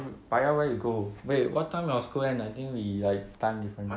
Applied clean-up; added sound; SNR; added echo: none; none; none; none.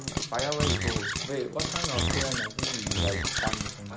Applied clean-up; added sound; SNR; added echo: none; Animal + Frying (food); -5 dB; none.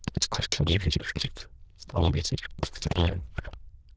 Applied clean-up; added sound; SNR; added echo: neural diffusion model UNIVERSE++.